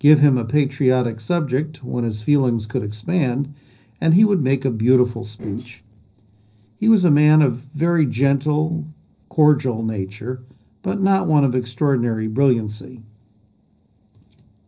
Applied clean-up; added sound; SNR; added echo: neural separator model SepFormer DNS4.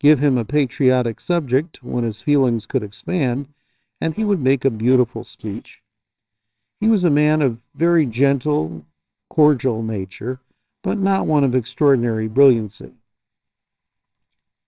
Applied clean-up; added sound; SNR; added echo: neural separator model SepFormer WHAMR!.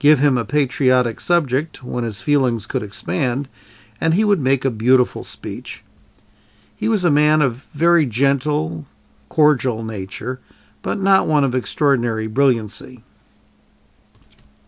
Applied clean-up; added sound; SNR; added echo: none; none; none; none.